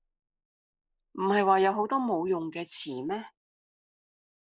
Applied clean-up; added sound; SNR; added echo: neural mask model Resemble Enhance denoiser.